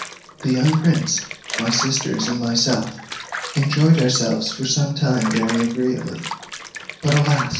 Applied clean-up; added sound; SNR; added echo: none; Bathtub (filling or washing) / Water; 11 dB; reverberation time 0.6 s.